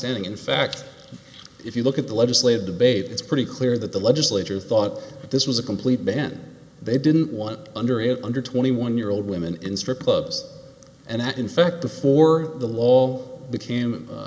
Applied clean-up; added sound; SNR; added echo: none; none; none; none.